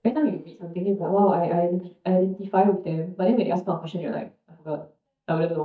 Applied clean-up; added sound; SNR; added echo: neural mask model DeepFilterNet 3.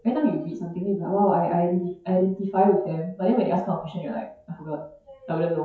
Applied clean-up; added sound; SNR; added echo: classical method WPE with log-MMSE.